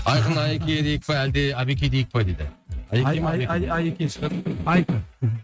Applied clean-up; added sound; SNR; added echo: neural mask model RNNoise.